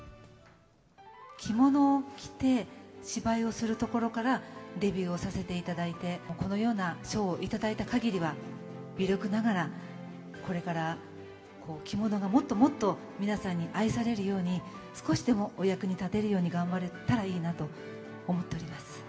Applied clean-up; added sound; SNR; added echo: none; none; none; reverberation time 1.8 s.